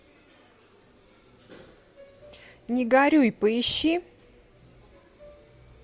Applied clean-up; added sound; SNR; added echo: none; none; none; none.